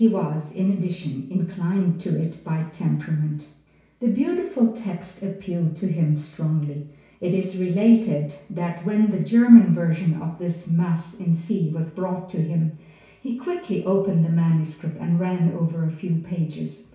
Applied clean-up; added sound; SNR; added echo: none; none; none; reverberation time 0.6 s.